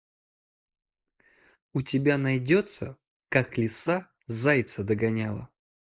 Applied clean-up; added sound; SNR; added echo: neural mask model Resemble Enhance denoiser.